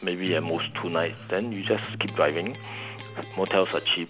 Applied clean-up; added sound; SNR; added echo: none; Electric guitar; 12 dB; none.